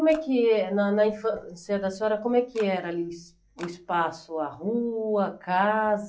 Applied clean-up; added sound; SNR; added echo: classical method log-MMSE.